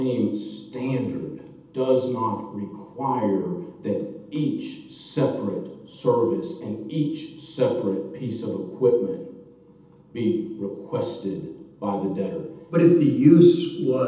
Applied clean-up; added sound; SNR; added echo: none; none; none; reverberation time 0.8 s.